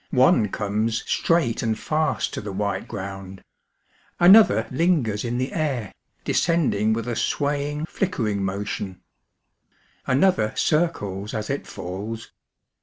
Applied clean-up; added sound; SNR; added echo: none; none; none; none.